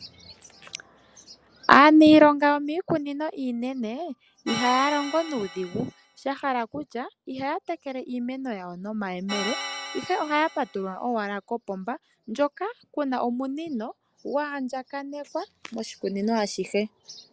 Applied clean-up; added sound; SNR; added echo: none; Organ; 11 dB; none.